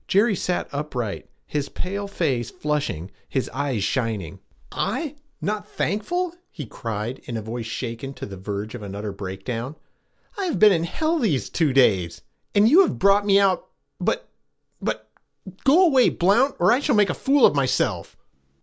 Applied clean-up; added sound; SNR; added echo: none; none; none; none.